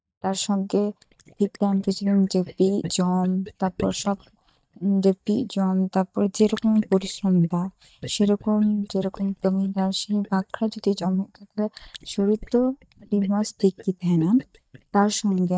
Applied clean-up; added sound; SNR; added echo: neural mask model DeepFilterNet 3.